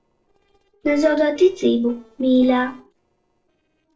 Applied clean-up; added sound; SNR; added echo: neural separator model SepFormer DNS4.